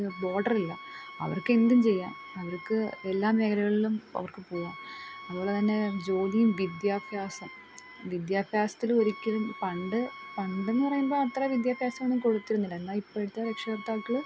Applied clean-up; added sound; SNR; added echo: none; Wind instrument, woodwind instrument; 17 dB; none.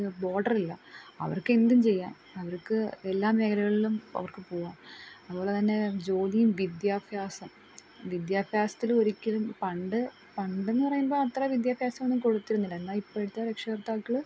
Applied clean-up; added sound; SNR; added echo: none; none; none; none.